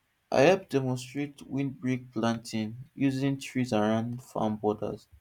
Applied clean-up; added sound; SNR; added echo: none; none; none; none.